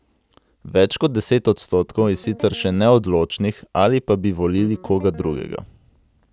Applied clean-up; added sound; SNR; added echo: none; Guitar; 20 dB; none.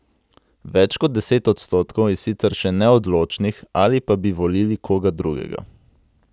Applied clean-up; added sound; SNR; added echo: none; none; none; none.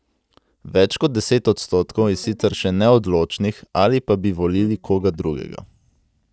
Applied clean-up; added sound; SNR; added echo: neural mask model DeepFilterNet 3.